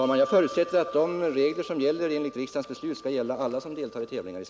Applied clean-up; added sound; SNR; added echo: none; Bell; 18 dB; none.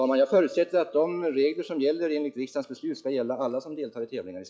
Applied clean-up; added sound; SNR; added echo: classical method log-MMSE.